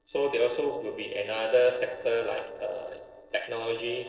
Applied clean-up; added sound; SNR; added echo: neural separator model SepFormer DNS4.